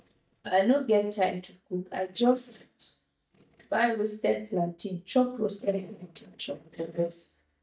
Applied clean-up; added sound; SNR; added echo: neural mask model DeepFilterNet 3.